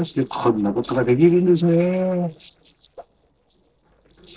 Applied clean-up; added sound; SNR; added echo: neural separator model SepFormer DNS4.